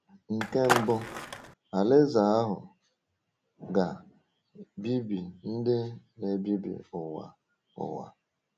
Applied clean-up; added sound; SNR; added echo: none; Skateboard; 1 dB; none.